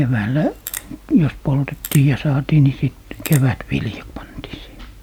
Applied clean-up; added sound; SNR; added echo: none; Crackle; 14 dB; none.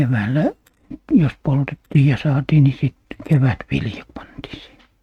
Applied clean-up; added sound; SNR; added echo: neural mask model RNNoise.